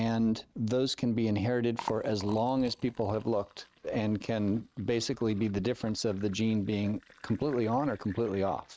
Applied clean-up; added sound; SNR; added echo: neural mask model RNNoise.